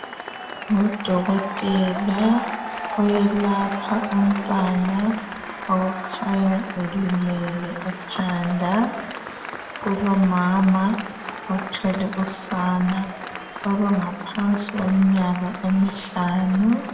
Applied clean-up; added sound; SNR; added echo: none; Applause / Cheering; 10 dB; reverberation time 0.9 s.